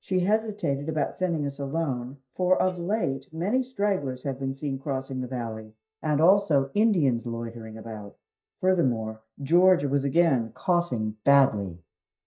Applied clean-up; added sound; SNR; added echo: neural mask model DeepFilterNet 3.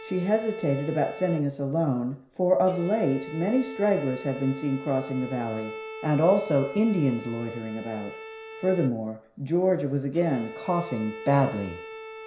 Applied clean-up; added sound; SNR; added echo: none; Bowed string instrument; 14 dB; reverberation time 0.5 s.